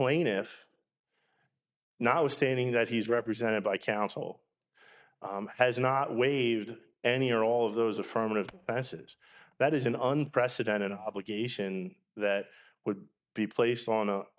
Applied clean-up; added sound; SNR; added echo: neural mask model DeepFilterNet 3.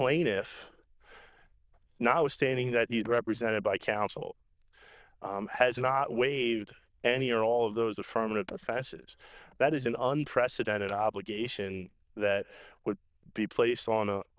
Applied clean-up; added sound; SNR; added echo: neural diffusion model UNIVERSE++.